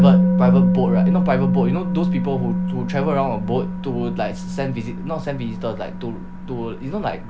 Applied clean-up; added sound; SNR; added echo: none; Musical instrument; -4 dB; none.